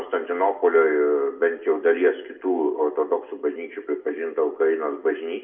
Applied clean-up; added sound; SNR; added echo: none; none; none; reverberation time 0.5 s.